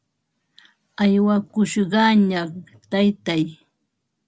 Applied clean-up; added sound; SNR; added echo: none; none; none; none.